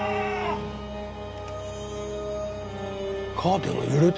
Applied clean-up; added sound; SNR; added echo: none; none; none; none.